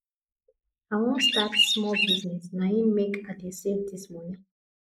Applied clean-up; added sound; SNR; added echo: neural mask model Resemble Enhance denoiser.